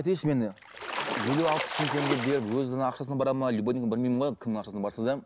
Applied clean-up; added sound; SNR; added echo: none; Splash, splatter; 5 dB; none.